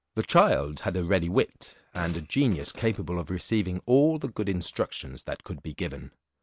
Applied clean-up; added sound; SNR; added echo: none; Fart; 19 dB; none.